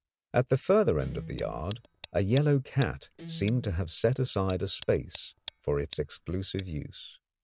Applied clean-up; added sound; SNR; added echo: none; Guitar + Tick; 15 dB; none.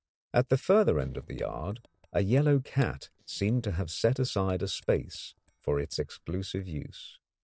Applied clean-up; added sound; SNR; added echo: neural separator model SepFormer DNS4.